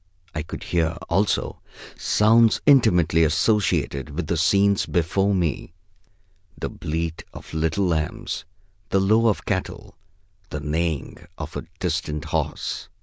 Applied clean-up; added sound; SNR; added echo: none; none; none; none.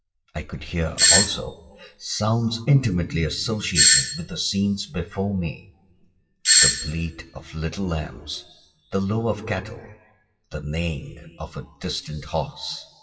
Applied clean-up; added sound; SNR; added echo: classical method WPE with log-MMSE.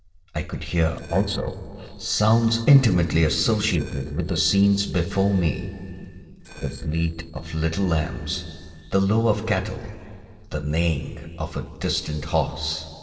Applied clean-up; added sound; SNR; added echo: neural separator model SepFormer DNS4.